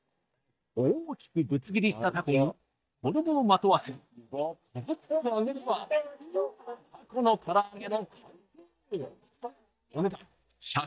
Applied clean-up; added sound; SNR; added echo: neural mask model DeepFilterNet 3.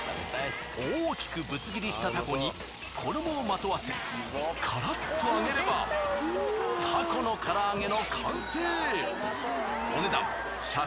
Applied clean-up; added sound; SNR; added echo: none; Musical instrument + Alarm; 19 dB; none.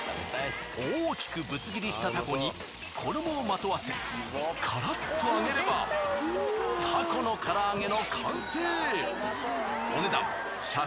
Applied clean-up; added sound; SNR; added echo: none; none; none; none.